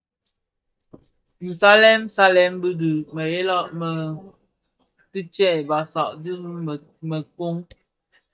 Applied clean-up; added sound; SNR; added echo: neural mask model DeepFilterNet 3.